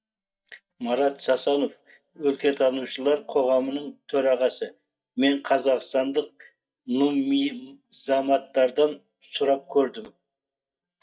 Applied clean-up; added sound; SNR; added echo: neural mask model DeepFilterNet 3.